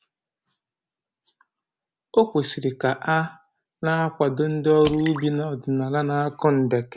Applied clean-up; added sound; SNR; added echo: none; Drip / Splash, splatter; 14 dB; none.